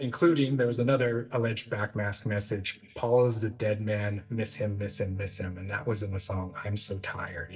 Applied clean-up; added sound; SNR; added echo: neural mask model DeepFilterNet 3.